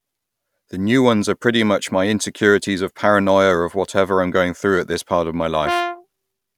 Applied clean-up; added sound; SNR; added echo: none; Brass instrument; 7 dB; none.